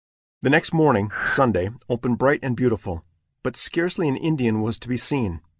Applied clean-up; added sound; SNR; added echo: neural mask model DeepFilterNet 3.